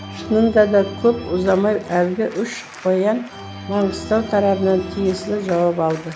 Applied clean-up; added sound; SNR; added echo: none; Organ; 14 dB; none.